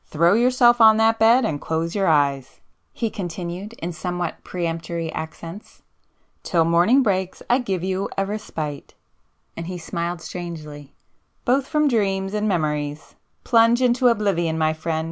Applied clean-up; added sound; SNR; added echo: none; none; none; none.